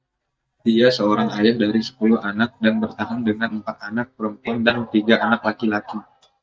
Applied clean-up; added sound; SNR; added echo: neural mask model DeepFilterNet 3.